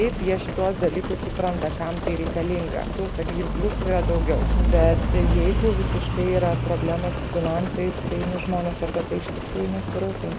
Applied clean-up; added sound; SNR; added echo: none; Rain; -1 dB; none.